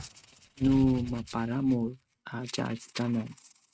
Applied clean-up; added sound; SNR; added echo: neural mask model RNNoise.